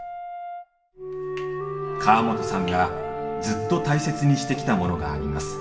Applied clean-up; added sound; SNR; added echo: none; Brass instrument; 13 dB; reverberation time 0.9 s.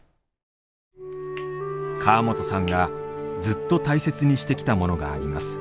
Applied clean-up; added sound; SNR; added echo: none; none; none; none.